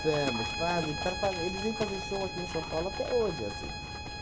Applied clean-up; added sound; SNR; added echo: none; Bowed string instrument + Livestock, farm animals, working animals; 3 dB; none.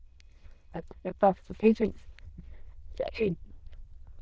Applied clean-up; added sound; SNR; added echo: neural diffusion model UNIVERSE++.